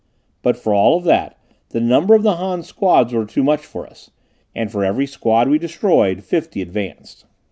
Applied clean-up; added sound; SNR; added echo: none; none; none; none.